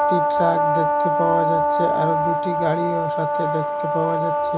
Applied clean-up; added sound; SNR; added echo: none; Brass instrument; -5 dB; none.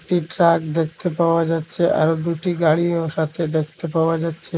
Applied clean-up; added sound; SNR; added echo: neural mask model Resemble Enhance denoiser.